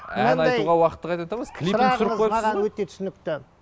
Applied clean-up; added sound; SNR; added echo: none; Motor vehicle (road) / Siren; 18 dB; none.